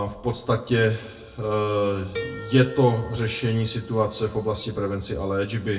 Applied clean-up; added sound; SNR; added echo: none; Harp; 14 dB; reverberation time 0.2 s.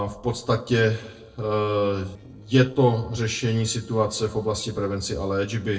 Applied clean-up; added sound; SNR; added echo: neural separator model SepFormer DNS4.